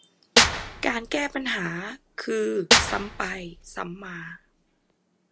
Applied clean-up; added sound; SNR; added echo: none; Clapping / Drum kit; -4 dB; none.